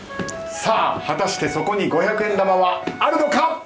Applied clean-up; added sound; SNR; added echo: none; Wind instrument, woodwind instrument; 12 dB; none.